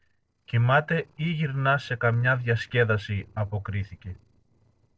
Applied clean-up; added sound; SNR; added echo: neural separator model SepFormer DNS4.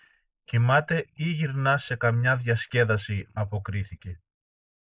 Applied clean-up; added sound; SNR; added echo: neural mask model Resemble Enhance denoiser.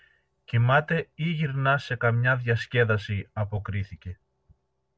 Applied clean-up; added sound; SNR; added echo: none; none; none; none.